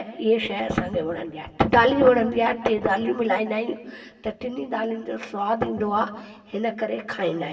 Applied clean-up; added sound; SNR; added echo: none; none; none; reverberation time 1.3 s.